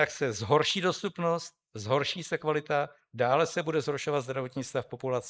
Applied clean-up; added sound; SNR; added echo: neural mask model Resemble Enhance denoiser.